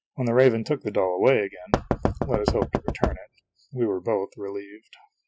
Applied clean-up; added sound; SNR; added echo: classical method spectral subtraction.